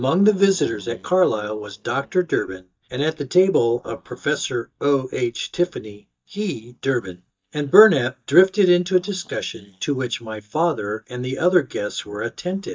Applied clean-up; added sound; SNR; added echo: neural mask model DeepFilterNet 3.